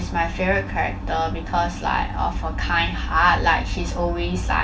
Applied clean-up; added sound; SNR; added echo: none; none; none; reverberation time 0.2 s.